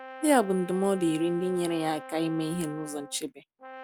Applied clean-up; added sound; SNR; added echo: none; Brass instrument; 15 dB; none.